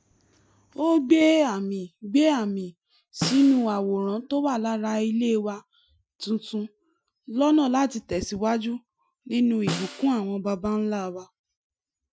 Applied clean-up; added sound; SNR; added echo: classical method Wiener filter.